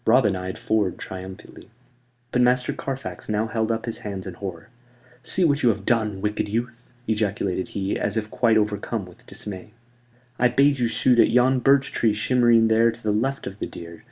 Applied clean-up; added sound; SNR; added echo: none; none; none; none.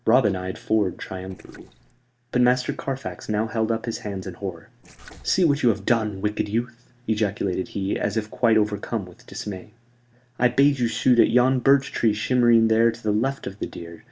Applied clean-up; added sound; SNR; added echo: neural separator model SepFormer DNS4.